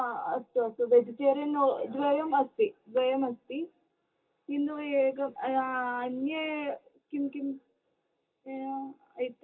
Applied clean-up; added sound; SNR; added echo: none; none; none; reverberation time 0.2 s.